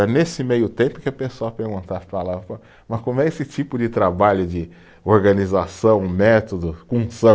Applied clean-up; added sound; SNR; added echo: none; none; none; none.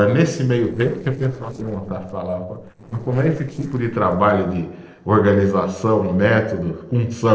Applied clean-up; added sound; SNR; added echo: neural separator model SepFormer DNS4.